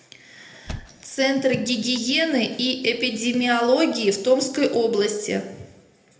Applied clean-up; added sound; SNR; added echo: none; Thump, thud; 18 dB; reverberation time 0.8 s.